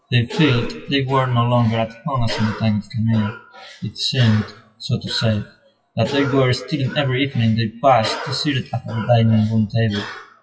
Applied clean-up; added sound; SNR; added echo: classical method WPE with log-MMSE.